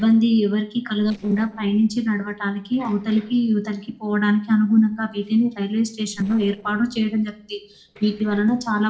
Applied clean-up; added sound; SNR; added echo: neural separator model SepFormer DNS4.